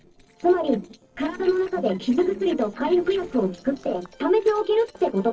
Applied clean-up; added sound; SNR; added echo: neural separator model SepFormer DNS4.